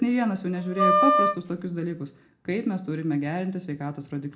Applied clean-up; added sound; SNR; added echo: none; Wind instrument, woodwind instrument; -4 dB; reverberation time 0.3 s.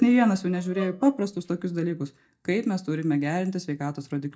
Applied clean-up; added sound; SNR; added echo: neural mask model DeepFilterNet 3.